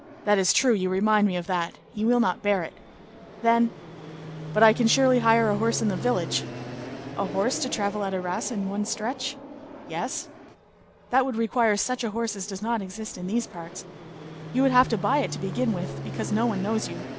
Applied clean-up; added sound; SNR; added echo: none; Fixed-wing aircraft, airplane; 12 dB; none.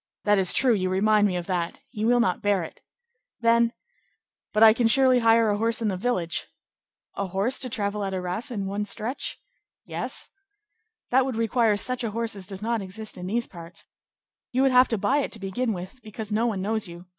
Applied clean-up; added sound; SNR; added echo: none; none; none; none.